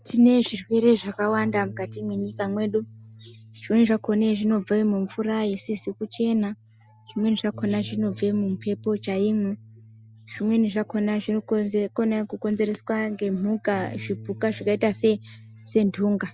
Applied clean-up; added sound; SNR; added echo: none; Bass guitar; 19 dB; none.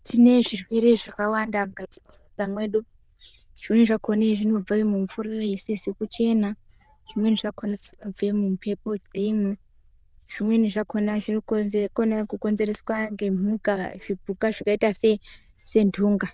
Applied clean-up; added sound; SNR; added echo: neural diffusion model UNIVERSE++.